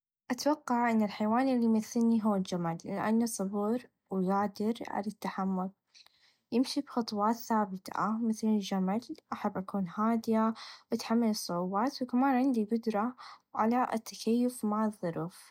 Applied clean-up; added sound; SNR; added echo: none; none; none; none.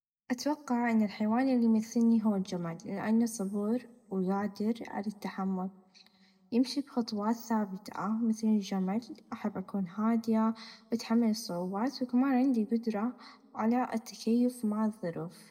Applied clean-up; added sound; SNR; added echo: none; none; none; reverberation time 1.2 s.